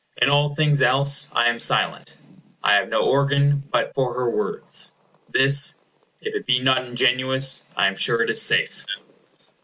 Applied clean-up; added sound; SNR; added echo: none; none; none; none.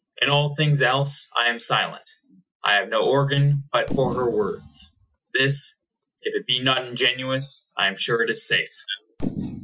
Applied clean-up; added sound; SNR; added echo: classical method Wiener filter.